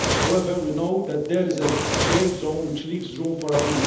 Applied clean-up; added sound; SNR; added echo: none; Fire; 3 dB; reverberation time 0.9 s.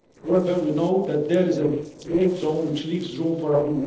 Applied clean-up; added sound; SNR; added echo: neural separator model SepFormer DNS4.